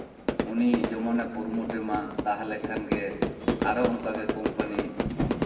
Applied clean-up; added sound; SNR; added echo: none; Fire / Fireworks; 1 dB; reverberation time 1.2 s.